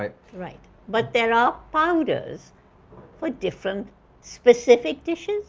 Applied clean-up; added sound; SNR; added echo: none; none; none; none.